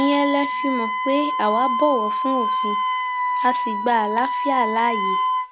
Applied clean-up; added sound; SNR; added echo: none; Wind instrument, woodwind instrument; 0 dB; none.